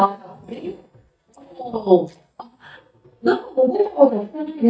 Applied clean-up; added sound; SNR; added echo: neural mask model DeepFilterNet 3.